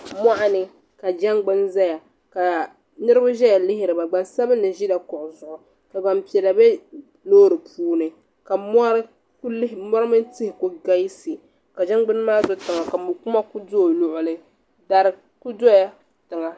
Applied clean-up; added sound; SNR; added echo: none; none; none; none.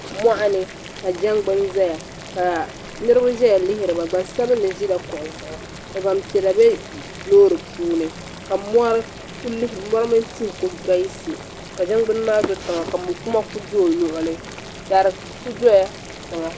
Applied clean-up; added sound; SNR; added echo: none; Boiling; 15 dB; none.